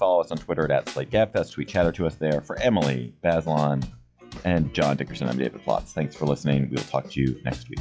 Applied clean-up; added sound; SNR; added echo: classical method log-MMSE.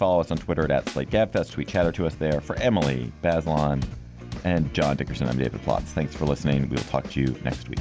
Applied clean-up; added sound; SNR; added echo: none; Drum kit; 13 dB; none.